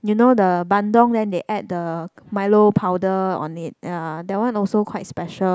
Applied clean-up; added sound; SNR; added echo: none; none; none; none.